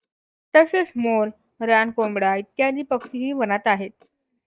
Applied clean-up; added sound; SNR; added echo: neural mask model DeepFilterNet 3.